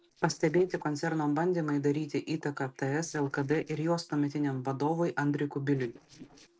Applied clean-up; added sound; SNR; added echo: neural separator model SepFormer DNS4.